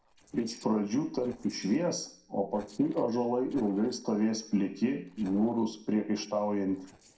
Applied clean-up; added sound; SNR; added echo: neural separator model SepFormer DNS4.